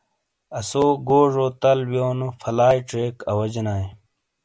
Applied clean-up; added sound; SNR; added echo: none; none; none; none.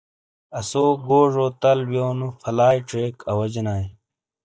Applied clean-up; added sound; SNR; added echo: neural mask model DeepFilterNet 3.